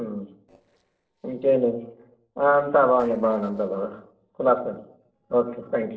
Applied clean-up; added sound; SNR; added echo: neural separator model SepFormer DNS4.